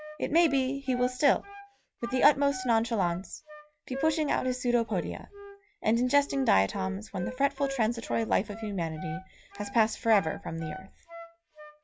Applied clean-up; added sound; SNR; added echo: none; Wind instrument, woodwind instrument; 14 dB; none.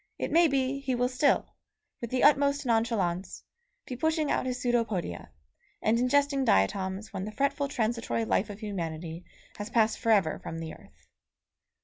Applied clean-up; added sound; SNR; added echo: none; none; none; none.